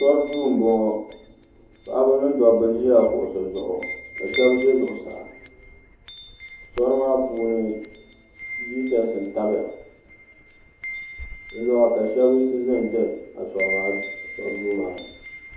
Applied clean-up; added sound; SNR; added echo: none; Wind chime; 12 dB; reverberation time 2.6 s.